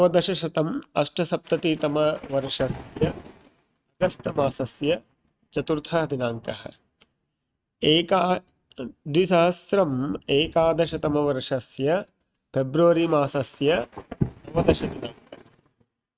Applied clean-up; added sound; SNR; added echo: neural mask model RNNoise.